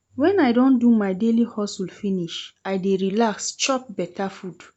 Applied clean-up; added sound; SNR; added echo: none; none; none; none.